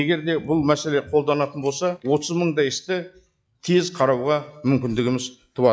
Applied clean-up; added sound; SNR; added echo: classical method log-MMSE.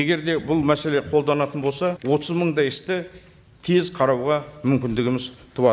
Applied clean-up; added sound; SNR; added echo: none; none; none; none.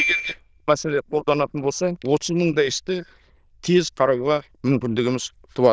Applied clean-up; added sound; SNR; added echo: neural diffusion model UNIVERSE++.